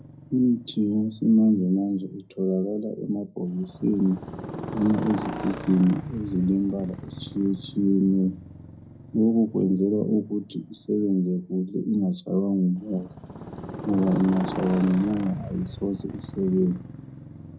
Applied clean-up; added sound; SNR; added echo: none; Motorcycle; 13 dB; reverberation time 0.4 s.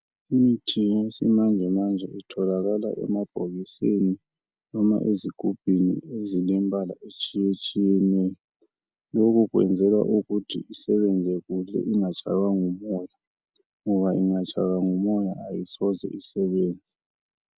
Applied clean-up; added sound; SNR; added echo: none; none; none; none.